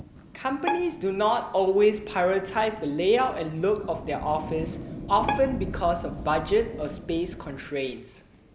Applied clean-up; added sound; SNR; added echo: none; Fire + Bowed string instrument; 10 dB; none.